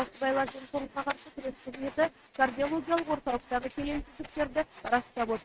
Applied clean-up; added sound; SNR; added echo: neural mask model RNNoise.